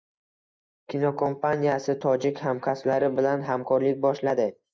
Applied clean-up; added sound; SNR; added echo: neural mask model Resemble Enhance denoiser.